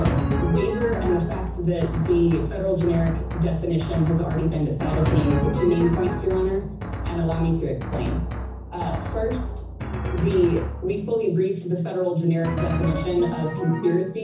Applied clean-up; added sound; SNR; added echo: none; Drum; 4 dB; reverberation time 0.6 s.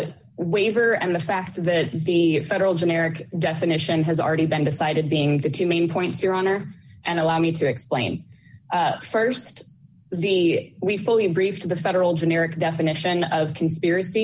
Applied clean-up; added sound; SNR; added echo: none; none; none; none.